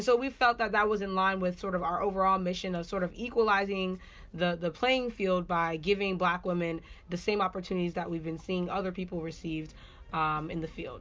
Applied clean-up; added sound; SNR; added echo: none; none; none; none.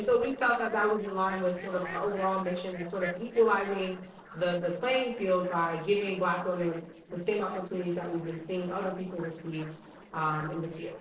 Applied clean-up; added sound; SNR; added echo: neural separator model SepFormer DNS4.